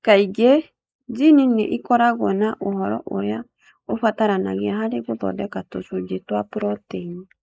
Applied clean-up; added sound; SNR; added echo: neural mask model Resemble Enhance denoiser.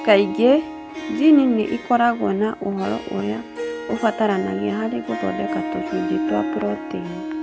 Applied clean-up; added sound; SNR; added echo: none; Harp; 7 dB; none.